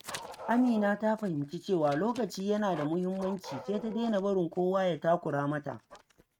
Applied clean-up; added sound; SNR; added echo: neural mask model RNNoise.